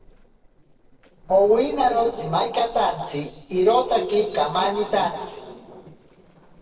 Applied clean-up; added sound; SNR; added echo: neural separator model SepFormer DNS4.